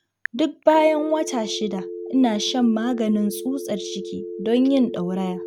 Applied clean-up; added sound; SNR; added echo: none; Telephone; 11 dB; none.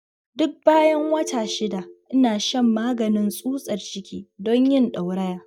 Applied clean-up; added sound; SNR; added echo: neural mask model DeepFilterNet 3.